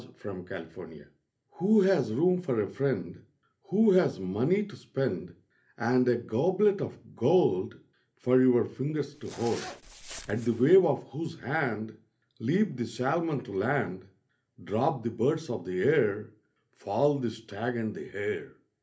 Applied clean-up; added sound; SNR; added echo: none; Zipper (clothing); 16 dB; reverberation time 0.3 s.